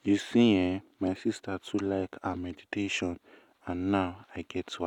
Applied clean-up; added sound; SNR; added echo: none; none; none; none.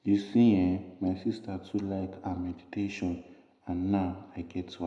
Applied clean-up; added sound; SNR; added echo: none; none; none; reverberation time 0.7 s.